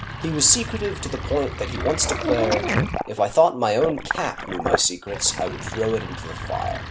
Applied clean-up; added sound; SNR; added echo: none; Sink (filling or washing); 5 dB; none.